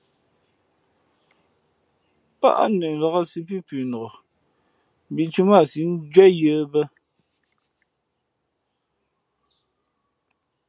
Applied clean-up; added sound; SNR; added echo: none; none; none; none.